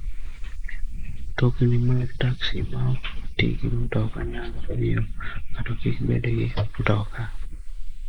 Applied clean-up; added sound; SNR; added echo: neural mask model Resemble Enhance denoiser.